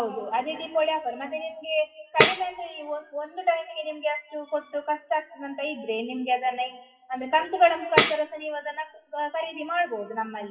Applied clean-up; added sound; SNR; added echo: classical method WPE with log-MMSE.